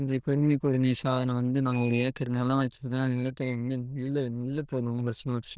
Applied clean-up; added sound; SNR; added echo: neural diffusion model UNIVERSE++.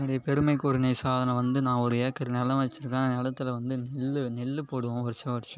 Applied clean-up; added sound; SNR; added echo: none; none; none; none.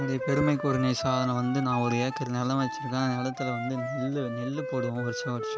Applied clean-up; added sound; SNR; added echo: none; Wind instrument, woodwind instrument; 7 dB; none.